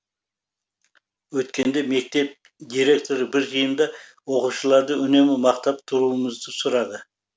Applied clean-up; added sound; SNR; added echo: none; none; none; none.